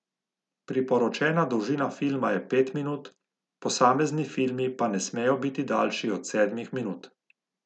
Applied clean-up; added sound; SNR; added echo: none; none; none; none.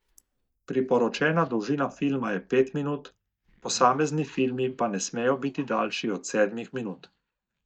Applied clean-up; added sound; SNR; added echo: neural mask model DeepFilterNet 3.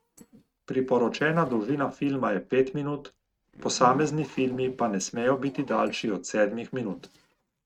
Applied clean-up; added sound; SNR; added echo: neural mask model RNNoise.